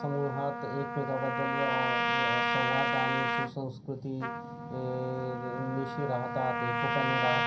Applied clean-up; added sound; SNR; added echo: none; Trumpet; -2 dB; reverberation time 0.3 s.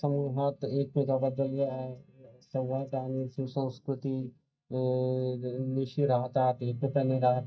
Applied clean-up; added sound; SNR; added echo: neural mask model DeepFilterNet 3.